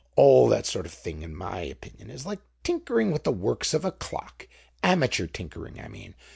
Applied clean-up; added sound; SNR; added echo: none; none; none; none.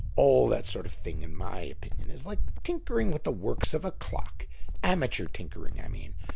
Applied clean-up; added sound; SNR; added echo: none; Cricket; -3 dB; none.